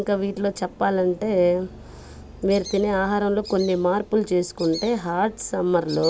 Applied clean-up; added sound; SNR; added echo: none; none; none; none.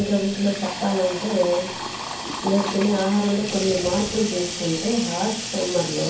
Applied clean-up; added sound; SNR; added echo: none; Sink (filling or washing) / Water tap, faucet; 7 dB; reverberation time 0.6 s.